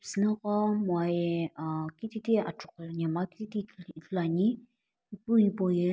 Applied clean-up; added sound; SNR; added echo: none; none; none; none.